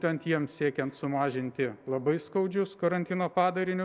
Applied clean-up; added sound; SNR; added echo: none; none; none; none.